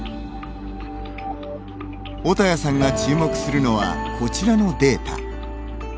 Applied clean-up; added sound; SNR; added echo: none; none; none; none.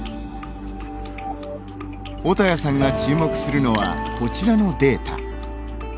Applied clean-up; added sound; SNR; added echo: none; Sink (filling or washing); 17 dB; none.